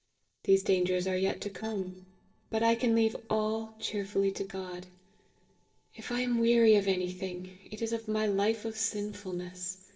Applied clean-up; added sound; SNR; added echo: neural separator model SepFormer DNS4.